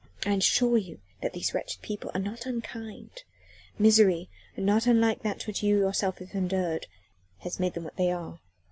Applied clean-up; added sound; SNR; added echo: none; none; none; none.